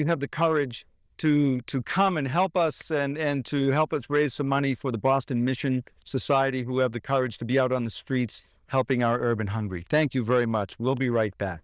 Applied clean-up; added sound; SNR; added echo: neural diffusion model UNIVERSE++.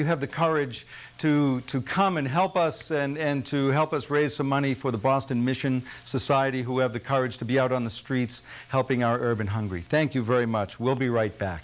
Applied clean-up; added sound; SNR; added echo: none; none; none; none.